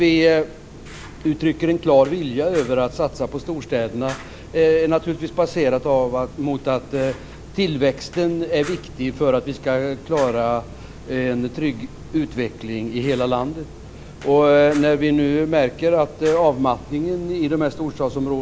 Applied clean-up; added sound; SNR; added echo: none; Fire; 17 dB; none.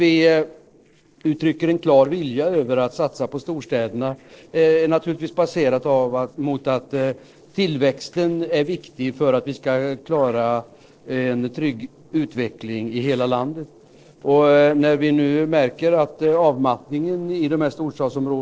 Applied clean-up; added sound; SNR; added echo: neural separator model SepFormer DNS4.